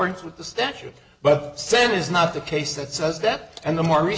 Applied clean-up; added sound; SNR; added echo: none; none; none; none.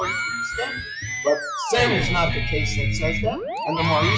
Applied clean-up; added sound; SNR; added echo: classical method log-MMSE.